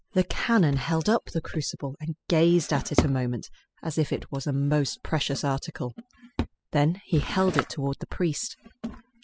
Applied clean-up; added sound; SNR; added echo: classical method spectral subtraction.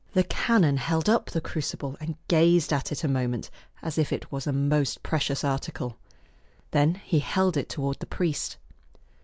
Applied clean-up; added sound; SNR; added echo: none; none; none; none.